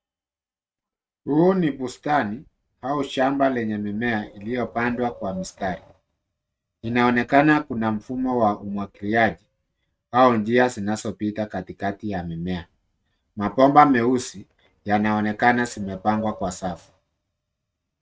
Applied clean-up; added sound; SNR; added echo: neural mask model RNNoise.